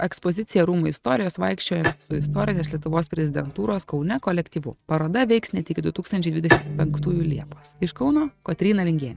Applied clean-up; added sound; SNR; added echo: neural mask model RNNoise.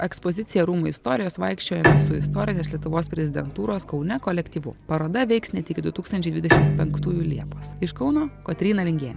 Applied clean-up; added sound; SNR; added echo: none; Bowed string instrument; 2 dB; none.